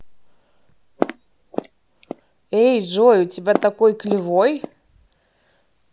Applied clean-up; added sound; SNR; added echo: none; Walk, footsteps; 9 dB; none.